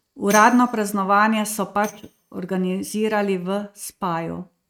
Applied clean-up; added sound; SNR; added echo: neural mask model RNNoise.